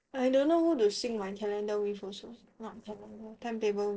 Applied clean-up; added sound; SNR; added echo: neural separator model SepFormer DNS4.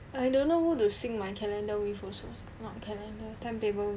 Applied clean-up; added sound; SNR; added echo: none; none; none; none.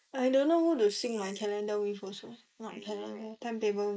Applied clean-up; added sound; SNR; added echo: neural mask model Resemble Enhance denoiser.